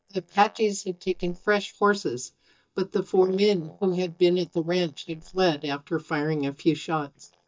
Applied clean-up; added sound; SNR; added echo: neural mask model DeepFilterNet 3.